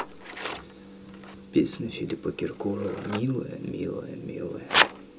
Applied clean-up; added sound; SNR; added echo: none; Scissors; 0 dB; reverberation time 0.2 s.